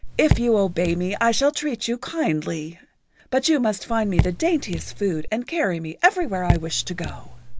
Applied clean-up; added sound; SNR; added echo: none; Raindrop / Drip; 3 dB; none.